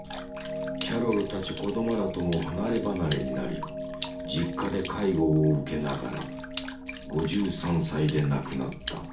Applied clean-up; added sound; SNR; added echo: none; Water / Splash, splatter; 11 dB; reverberation time 0.4 s.